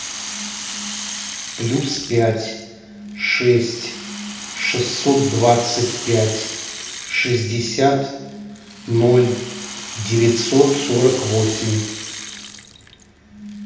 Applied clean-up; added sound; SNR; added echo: none; Rattle (instrument); 11 dB; reverberation time 0.9 s.